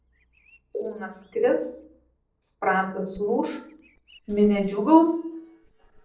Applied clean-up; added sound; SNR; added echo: neural separator model SepFormer DNS4.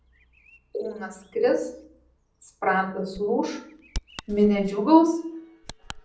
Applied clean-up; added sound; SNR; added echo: none; Bird vocalization, bird call, bird song; 18 dB; reverberation time 0.6 s.